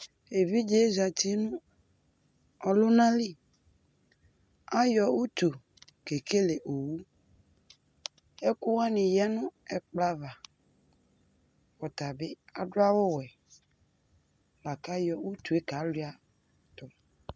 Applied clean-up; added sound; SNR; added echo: none; none; none; none.